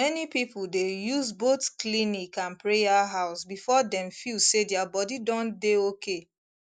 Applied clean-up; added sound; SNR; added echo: none; none; none; none.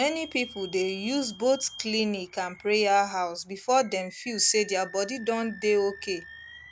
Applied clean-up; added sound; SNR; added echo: none; Animal + Squeak / Vehicle; 19 dB; none.